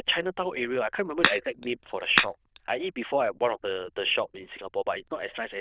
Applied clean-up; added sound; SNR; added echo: neural diffusion model UNIVERSE++.